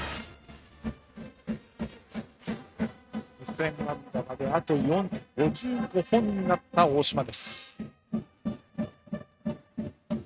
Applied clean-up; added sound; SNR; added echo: neural mask model RNNoise.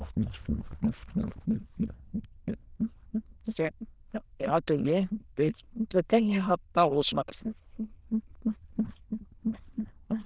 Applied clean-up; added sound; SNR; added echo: neural diffusion model UNIVERSE++.